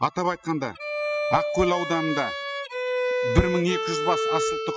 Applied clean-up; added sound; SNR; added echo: classical method spectral subtraction.